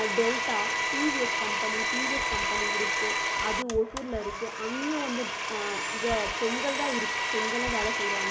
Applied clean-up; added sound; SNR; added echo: none; Domestic sounds, home sounds; -3 dB; none.